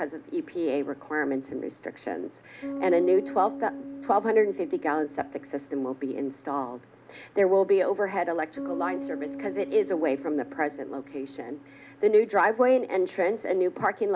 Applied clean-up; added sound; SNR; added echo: none; Bass guitar; 14 dB; none.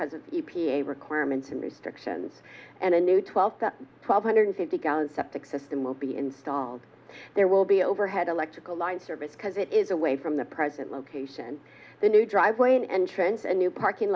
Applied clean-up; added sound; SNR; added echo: none; none; none; none.